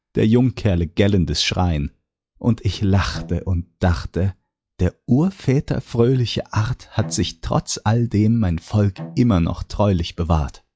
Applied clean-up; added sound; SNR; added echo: classical method log-MMSE.